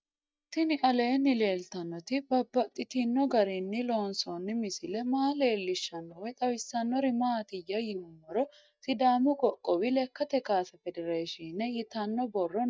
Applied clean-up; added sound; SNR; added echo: neural mask model DeepFilterNet 3.